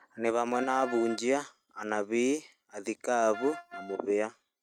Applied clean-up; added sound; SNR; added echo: neural mask model RNNoise.